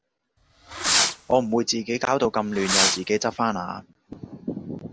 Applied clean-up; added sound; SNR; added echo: none; Fireworks; -1 dB; none.